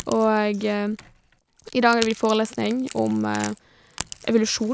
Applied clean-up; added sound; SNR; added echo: none; Crack / Crackle; 16 dB; none.